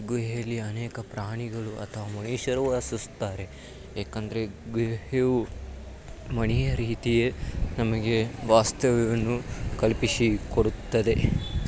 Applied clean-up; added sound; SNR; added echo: none; none; none; none.